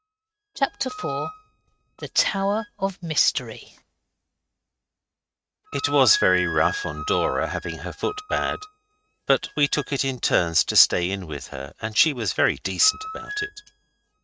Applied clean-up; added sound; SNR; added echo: neural mask model RNNoise.